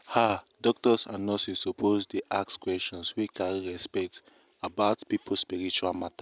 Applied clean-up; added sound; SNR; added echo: none; none; none; none.